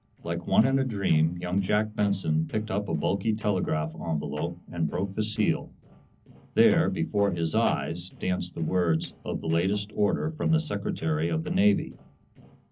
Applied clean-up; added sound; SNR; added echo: neural separator model SepFormer DNS4.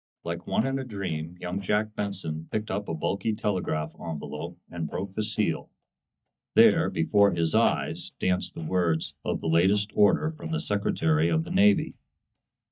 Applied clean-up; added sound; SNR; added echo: neural mask model DeepFilterNet 3.